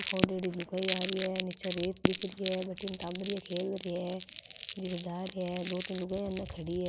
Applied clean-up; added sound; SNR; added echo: none; Crumpling, crinkling + Fireworks; -2 dB; none.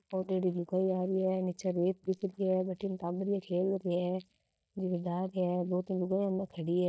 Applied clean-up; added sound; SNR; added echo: neural mask model DeepFilterNet 3.